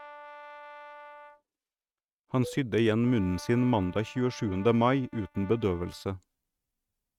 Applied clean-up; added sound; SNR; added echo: neural mask model RNNoise.